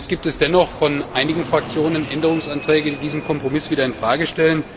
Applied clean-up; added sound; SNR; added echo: none; Fixed-wing aircraft, airplane; 13 dB; none.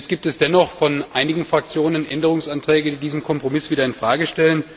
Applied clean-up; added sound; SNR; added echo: none; none; none; none.